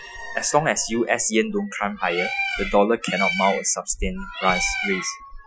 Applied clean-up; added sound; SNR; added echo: classical method Wiener filter.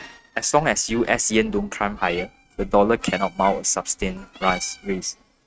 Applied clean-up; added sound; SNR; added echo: neural mask model RNNoise.